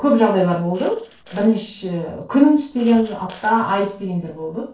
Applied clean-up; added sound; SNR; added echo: neural separator model SepFormer DNS4.